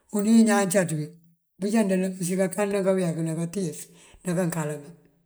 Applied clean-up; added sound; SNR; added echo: neural mask model Resemble Enhance denoiser.